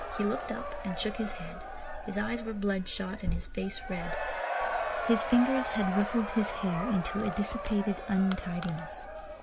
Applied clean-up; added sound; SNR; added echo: none; Crowd / Cheering; 6 dB; none.